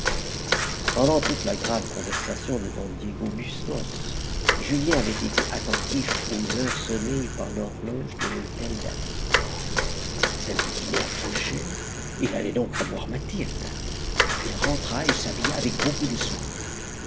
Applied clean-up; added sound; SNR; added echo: none; Bicycle + Fire; -2 dB; none.